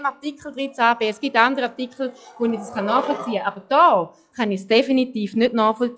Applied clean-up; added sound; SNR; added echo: classical method log-MMSE.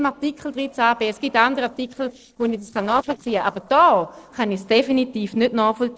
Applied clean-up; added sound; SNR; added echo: neural separator model SepFormer DNS4.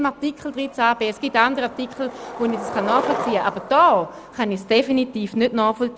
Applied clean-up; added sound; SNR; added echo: none; Skateboard; 11 dB; none.